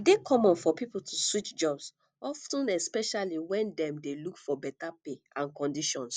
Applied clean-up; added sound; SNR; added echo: none; none; none; none.